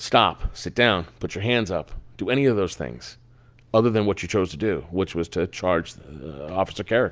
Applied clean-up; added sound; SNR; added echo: none; none; none; none.